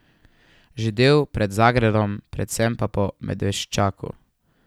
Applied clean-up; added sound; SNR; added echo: none; none; none; none.